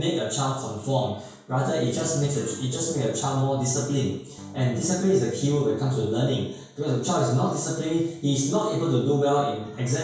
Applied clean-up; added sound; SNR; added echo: none; Electric guitar / Strum; 19 dB; reverberation time 0.6 s.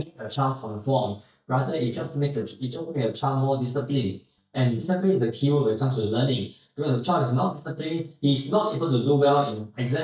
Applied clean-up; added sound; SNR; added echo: neural mask model DeepFilterNet 3.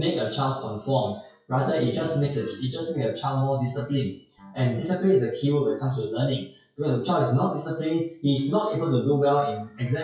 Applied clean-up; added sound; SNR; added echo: classical method WPE with log-MMSE.